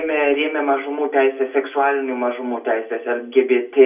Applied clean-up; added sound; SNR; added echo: none; none; none; reverberation time 0.2 s.